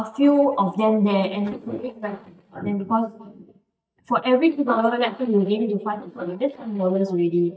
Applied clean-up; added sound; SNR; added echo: neural mask model DeepFilterNet 3.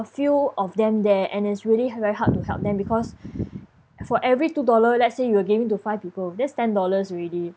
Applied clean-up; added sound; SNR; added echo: none; none; none; none.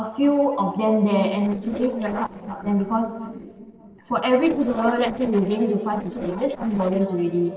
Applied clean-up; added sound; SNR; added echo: neural separator model SepFormer DNS4.